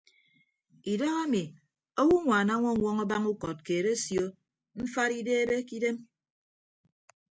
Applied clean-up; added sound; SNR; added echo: none; none; none; none.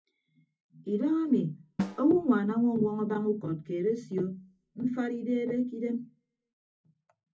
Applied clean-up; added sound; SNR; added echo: none; Drum; 13 dB; reverberation time 0.4 s.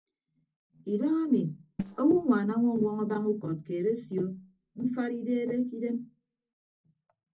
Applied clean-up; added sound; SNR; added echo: neural separator model SepFormer DNS4.